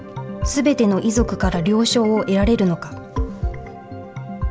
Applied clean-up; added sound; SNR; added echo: none; none; none; none.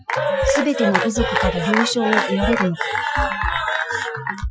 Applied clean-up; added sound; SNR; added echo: classical method Wiener filter.